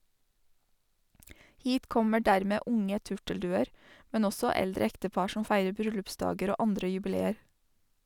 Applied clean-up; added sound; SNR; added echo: none; none; none; none.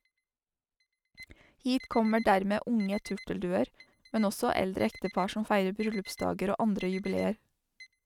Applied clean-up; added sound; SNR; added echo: neural mask model RNNoise.